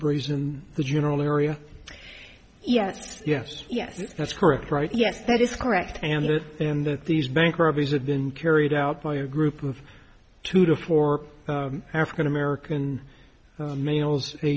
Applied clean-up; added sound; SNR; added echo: none; none; none; none.